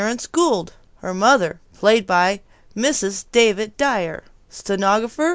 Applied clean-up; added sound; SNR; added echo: none; none; none; none.